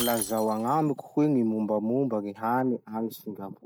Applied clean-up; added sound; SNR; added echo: none; Shatter; 15 dB; none.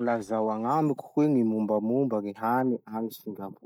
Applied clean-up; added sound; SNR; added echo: neural mask model DeepFilterNet 3.